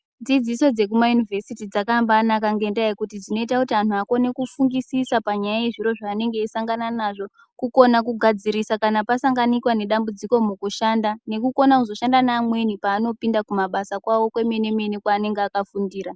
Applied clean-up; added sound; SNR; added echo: none; none; none; none.